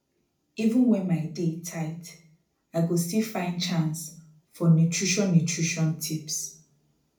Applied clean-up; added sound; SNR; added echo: none; none; none; reverberation time 0.4 s.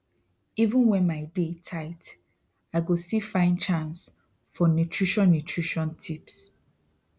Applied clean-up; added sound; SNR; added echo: none; none; none; none.